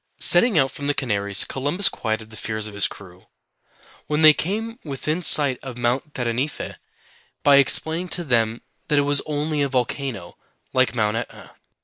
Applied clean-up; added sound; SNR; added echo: neural mask model Resemble Enhance denoiser.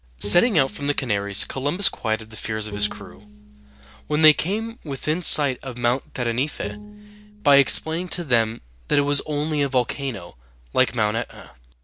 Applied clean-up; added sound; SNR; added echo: none; Bowed string instrument; 17 dB; none.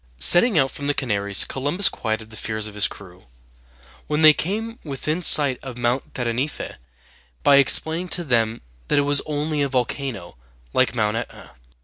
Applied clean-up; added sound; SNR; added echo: none; none; none; none.